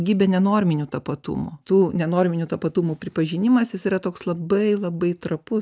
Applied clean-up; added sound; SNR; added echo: none; none; none; none.